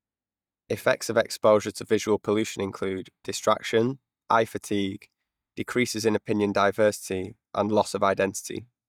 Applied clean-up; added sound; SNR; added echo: neural mask model DeepFilterNet 3.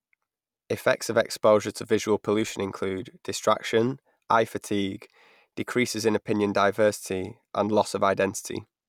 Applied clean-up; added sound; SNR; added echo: none; none; none; none.